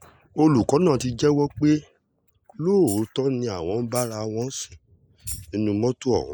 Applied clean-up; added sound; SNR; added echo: neural mask model Resemble Enhance denoiser.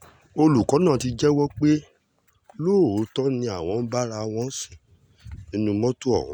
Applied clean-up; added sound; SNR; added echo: none; none; none; none.